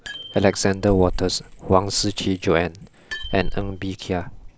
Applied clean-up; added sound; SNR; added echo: none; Bicycle bell; 9 dB; none.